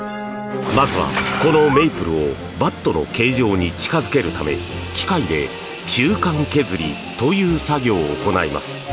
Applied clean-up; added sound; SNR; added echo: none; Bird; 6 dB; none.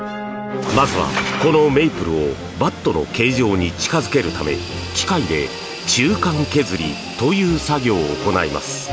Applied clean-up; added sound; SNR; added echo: none; none; none; none.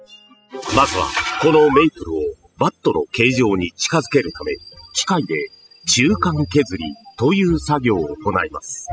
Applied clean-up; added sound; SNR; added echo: classical method spectral subtraction.